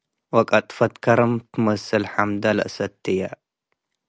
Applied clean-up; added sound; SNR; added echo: none; none; none; none.